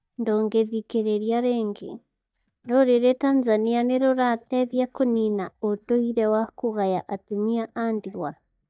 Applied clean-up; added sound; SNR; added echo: neural mask model DeepFilterNet 3.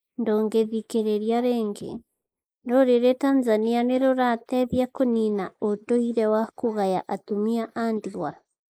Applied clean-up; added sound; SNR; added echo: neural mask model Resemble Enhance denoiser.